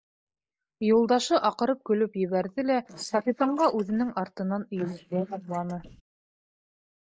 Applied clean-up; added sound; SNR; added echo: neural mask model Resemble Enhance denoiser.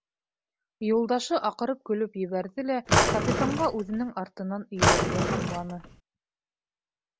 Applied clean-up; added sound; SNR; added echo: none; Drawer open or close; -5 dB; none.